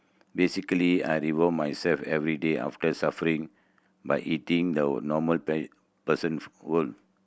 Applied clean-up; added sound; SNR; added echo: none; none; none; none.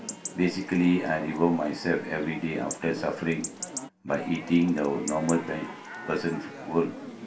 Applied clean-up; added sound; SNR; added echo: none; Chatter / Chirp, tweet / Livestock, farm animals, working animals; 12 dB; reverberation time 0.3 s.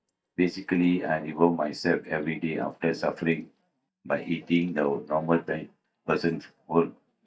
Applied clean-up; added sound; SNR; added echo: neural mask model DeepFilterNet 3.